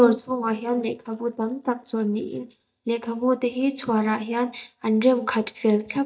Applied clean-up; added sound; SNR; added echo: neural mask model DeepFilterNet 3.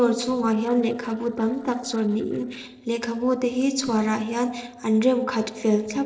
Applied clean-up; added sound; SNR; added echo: neural separator model SepFormer DNS4.